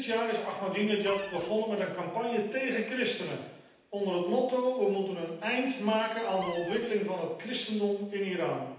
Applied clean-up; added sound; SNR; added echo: none; Cupboard open or close; 12 dB; reverberation time 0.9 s.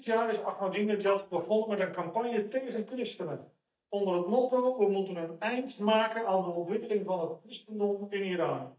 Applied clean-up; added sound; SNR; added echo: neural mask model DeepFilterNet 3.